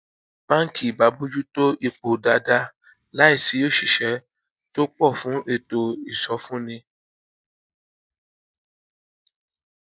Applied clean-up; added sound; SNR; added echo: neural mask model DeepFilterNet 3.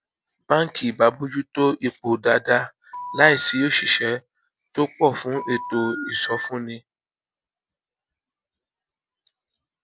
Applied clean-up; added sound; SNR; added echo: none; Telephone; 7 dB; none.